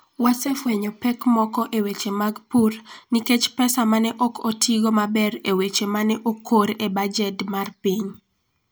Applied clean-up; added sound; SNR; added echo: none; none; none; none.